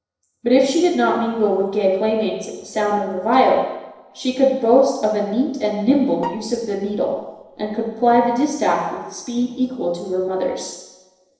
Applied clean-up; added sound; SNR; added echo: neural separator model SepFormer DNS4.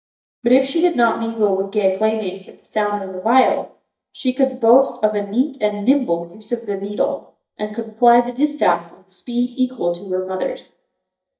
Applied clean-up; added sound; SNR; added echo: neural mask model DeepFilterNet 3.